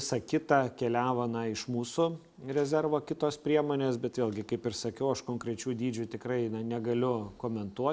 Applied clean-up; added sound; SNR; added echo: none; none; none; none.